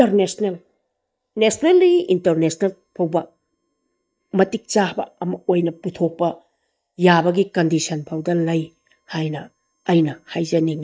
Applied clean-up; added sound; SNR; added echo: neural mask model DeepFilterNet 3.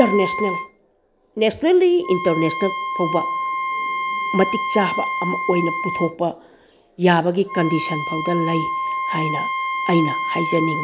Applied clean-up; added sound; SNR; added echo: none; Wind instrument, woodwind instrument; 4 dB; none.